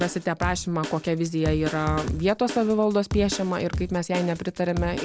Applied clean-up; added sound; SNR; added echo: none; Drum kit; 8 dB; none.